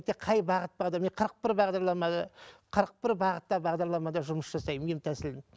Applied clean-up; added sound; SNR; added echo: none; none; none; none.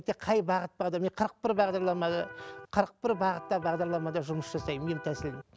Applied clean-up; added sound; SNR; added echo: none; Electric guitar; 14 dB; none.